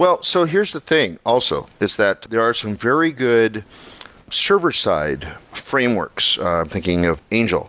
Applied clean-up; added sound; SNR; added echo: none; none; none; none.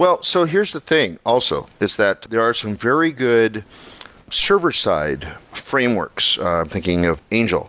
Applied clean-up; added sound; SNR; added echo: none; Rattle; 20 dB; none.